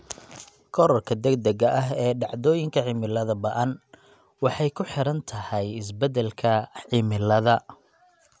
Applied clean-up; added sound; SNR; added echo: none; none; none; none.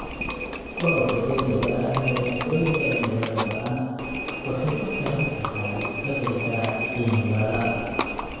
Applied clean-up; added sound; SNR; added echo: none; Livestock, farm animals, working animals; 3 dB; reverberation time 2.0 s.